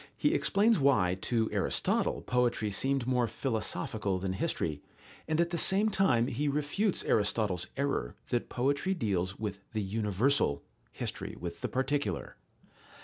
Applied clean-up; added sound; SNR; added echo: none; none; none; none.